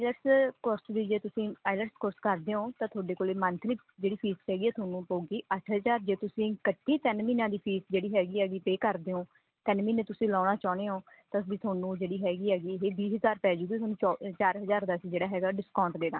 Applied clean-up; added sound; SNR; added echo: none; none; none; none.